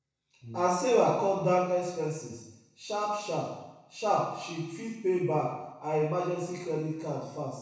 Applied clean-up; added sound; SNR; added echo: neural separator model SepFormer DNS4.